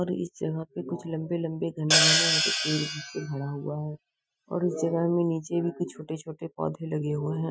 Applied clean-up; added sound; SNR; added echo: classical method Wiener filter.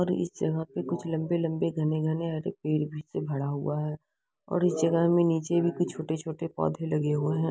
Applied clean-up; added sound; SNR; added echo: none; none; none; none.